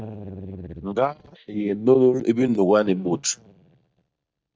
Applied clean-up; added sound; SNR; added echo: neural mask model DeepFilterNet 3.